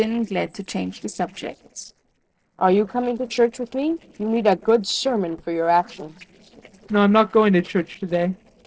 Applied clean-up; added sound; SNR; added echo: neural separator model SepFormer DNS4.